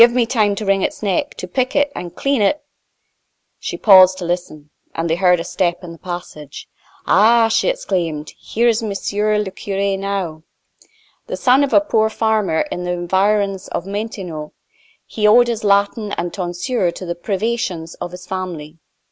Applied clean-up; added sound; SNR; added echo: none; none; none; none.